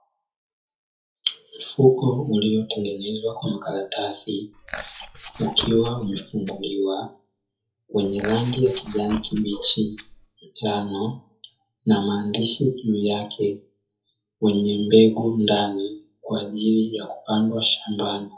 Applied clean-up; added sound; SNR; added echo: classical method WPE with log-MMSE.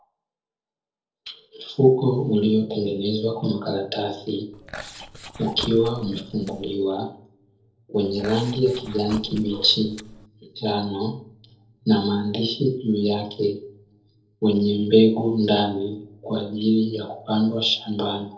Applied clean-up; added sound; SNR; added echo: neural separator model SepFormer DNS4.